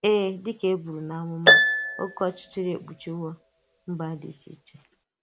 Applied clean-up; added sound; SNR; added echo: none; Harp; -4 dB; none.